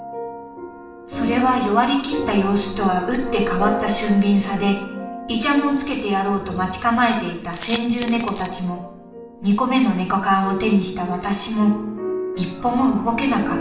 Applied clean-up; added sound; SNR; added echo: none; Coin (dropping); 15 dB; reverberation time 0.7 s.